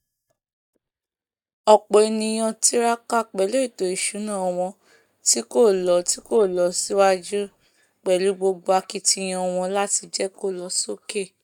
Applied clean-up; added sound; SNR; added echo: neural mask model DeepFilterNet 3.